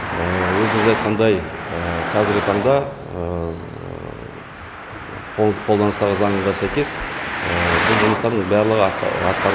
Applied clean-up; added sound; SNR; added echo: none; Traffic noise, roadway noise; 4 dB; none.